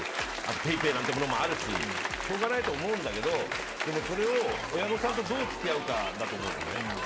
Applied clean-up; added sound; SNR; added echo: none; Applause / Cheering; 2 dB; none.